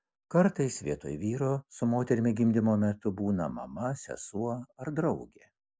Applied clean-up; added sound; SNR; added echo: none; none; none; none.